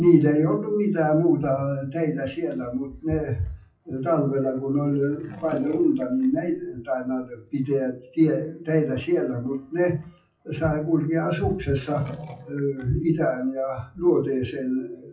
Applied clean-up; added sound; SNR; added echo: classical method WPE with log-MMSE.